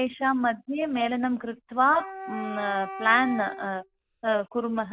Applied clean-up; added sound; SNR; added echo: none; Wind instrument, woodwind instrument; 12 dB; none.